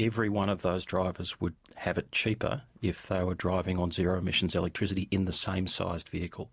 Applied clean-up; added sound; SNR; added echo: none; none; none; none.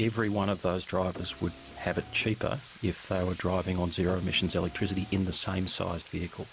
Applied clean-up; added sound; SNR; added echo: none; Bathtub (filling or washing) + Car; 18 dB; none.